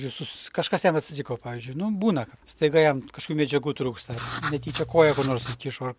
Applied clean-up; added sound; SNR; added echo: none; Writing; 10 dB; none.